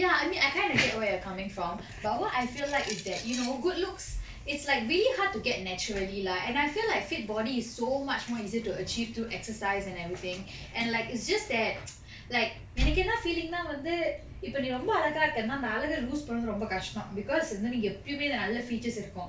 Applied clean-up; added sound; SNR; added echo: none; none; none; none.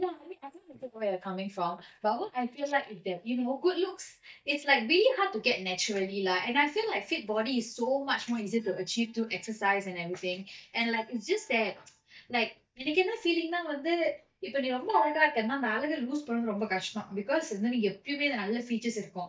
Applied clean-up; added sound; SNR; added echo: neural mask model DeepFilterNet 3.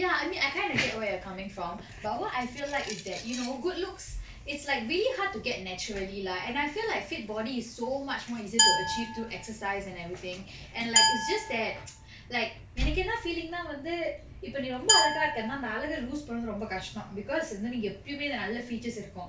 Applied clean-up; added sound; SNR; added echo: none; Glass; -3 dB; none.